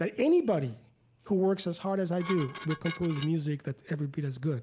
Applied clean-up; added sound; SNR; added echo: none; Dishes, pots, and pans; 13 dB; none.